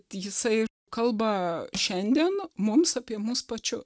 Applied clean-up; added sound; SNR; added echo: neural mask model RNNoise.